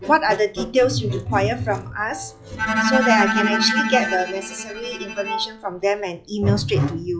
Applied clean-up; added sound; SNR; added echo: classical method log-MMSE.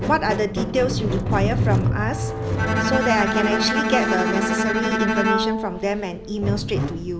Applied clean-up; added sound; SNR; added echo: none; Squeak + Bowed string instrument; -2 dB; none.